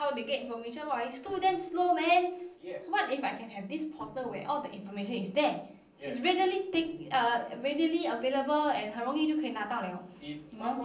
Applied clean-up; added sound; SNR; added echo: neural separator model SepFormer DNS4.